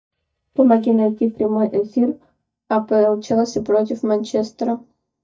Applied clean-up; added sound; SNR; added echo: neural mask model DeepFilterNet 3.